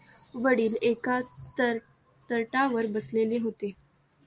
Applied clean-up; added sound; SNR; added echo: none; none; none; none.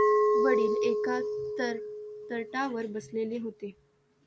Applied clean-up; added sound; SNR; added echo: none; Glass; -5 dB; none.